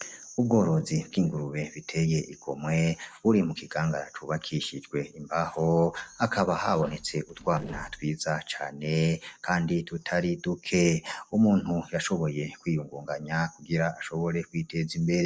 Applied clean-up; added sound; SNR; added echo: neural separator model SepFormer DNS4.